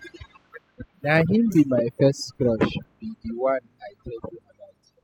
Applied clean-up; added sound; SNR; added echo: classical method spectral subtraction.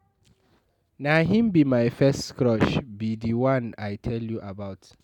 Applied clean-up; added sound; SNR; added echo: none; none; none; none.